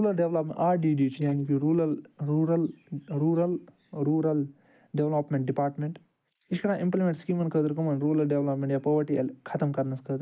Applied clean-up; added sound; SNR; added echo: neural mask model Resemble Enhance denoiser.